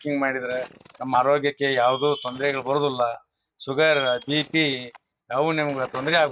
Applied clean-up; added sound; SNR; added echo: neural mask model RNNoise.